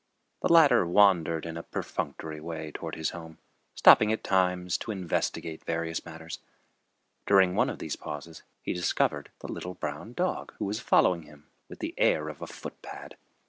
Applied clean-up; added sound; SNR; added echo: none; none; none; none.